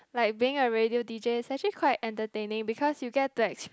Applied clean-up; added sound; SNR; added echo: none; none; none; none.